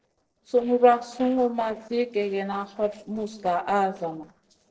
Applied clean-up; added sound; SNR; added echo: neural separator model SepFormer DNS4.